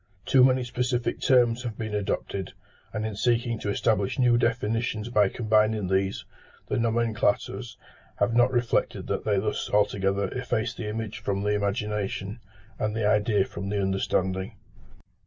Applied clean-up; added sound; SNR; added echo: none; none; none; none.